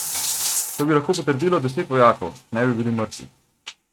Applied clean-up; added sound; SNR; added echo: neural mask model RNNoise.